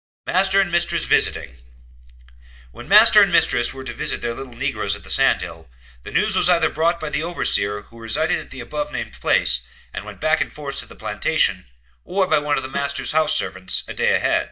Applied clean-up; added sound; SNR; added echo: neural mask model DeepFilterNet 3.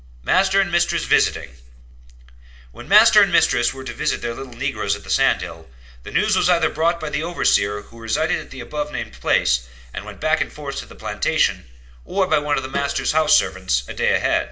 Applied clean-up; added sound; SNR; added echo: none; Snare drum; 16 dB; reverberation time 0.5 s.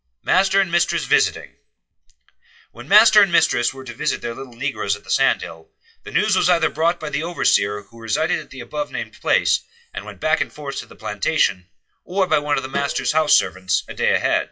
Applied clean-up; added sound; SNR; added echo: classical method WPE with log-MMSE.